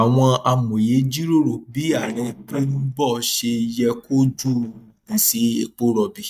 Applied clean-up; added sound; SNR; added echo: neural mask model DeepFilterNet 3.